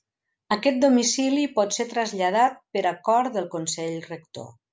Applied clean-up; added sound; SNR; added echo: none; none; none; none.